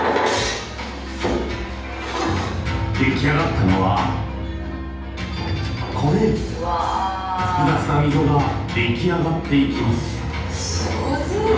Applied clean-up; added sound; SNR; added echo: none; none; none; reverberation time 0.9 s.